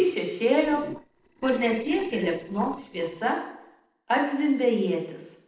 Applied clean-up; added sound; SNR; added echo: neural separator model SepFormer DNS4.